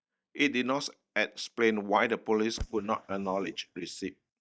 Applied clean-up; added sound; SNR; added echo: neural mask model DeepFilterNet 3.